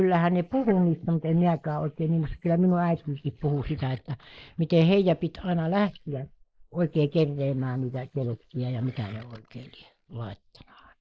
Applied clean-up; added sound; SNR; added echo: neural mask model Resemble Enhance denoiser.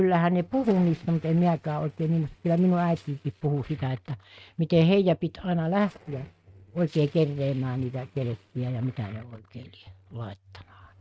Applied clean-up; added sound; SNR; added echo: neural mask model RNNoise.